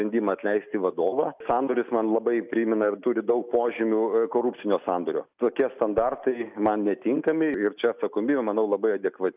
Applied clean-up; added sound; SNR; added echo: none; none; none; none.